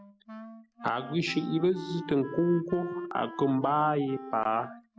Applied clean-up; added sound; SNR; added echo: none; Wind instrument, woodwind instrument; 15 dB; none.